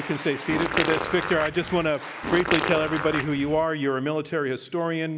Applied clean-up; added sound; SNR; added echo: none; Fart; 4 dB; none.